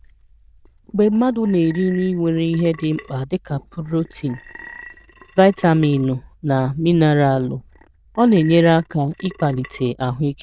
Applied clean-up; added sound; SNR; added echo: neural diffusion model UNIVERSE++.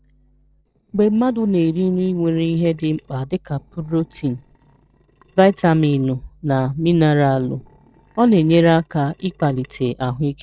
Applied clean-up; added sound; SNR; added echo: neural separator model SepFormer DNS4.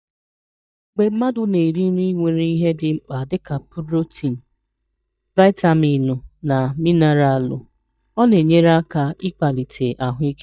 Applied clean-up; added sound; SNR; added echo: neural mask model DeepFilterNet 3.